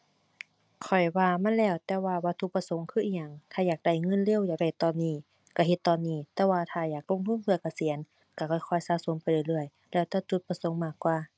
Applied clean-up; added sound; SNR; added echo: none; none; none; none.